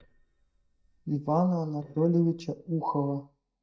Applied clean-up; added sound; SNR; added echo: neural mask model DeepFilterNet 3.